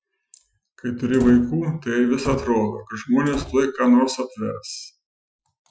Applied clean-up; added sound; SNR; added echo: classical method Wiener filter.